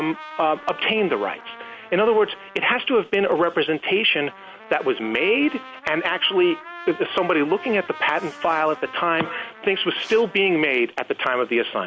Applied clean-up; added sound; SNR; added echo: none; Trumpet; 18 dB; none.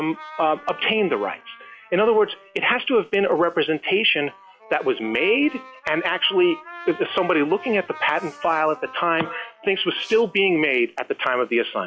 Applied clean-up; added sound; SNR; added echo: classical method log-MMSE.